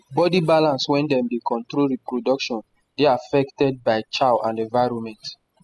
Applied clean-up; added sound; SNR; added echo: classical method spectral subtraction.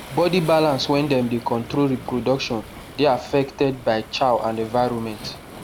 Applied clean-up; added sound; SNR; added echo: none; Waves, surf; 16 dB; none.